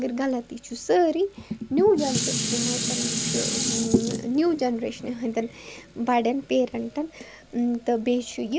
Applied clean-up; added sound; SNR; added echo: none; Dishes, pots, and pans; 5 dB; none.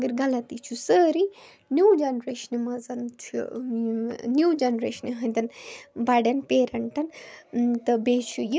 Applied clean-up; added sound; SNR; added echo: none; none; none; none.